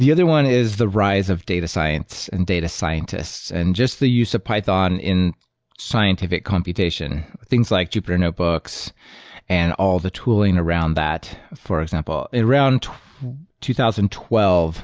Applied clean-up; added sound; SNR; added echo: none; none; none; none.